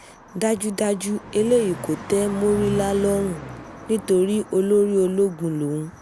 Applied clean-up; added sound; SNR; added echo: none; Car passing by; 15 dB; none.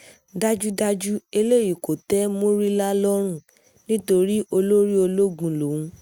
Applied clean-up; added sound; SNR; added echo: none; none; none; none.